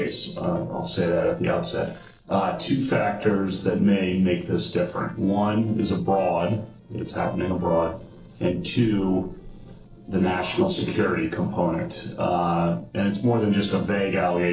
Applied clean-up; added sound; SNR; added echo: neural separator model SepFormer DNS4.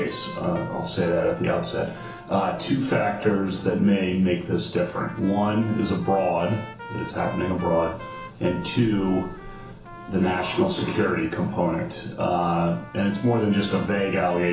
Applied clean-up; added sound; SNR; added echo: none; Trumpet; 18 dB; reverberation time 0.7 s.